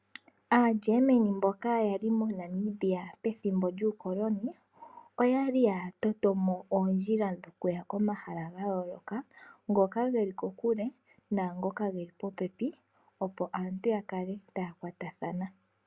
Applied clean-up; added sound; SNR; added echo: none; none; none; none.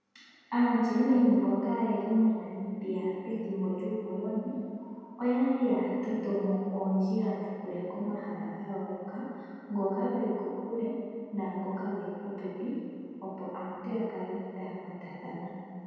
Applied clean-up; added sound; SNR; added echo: none; none; none; reverberation time 2.1 s.